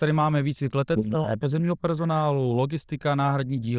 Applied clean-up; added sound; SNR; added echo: neural diffusion model UNIVERSE++.